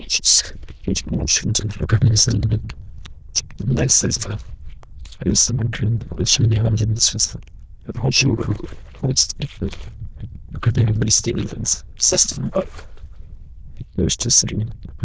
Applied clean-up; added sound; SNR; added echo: neural diffusion model UNIVERSE++.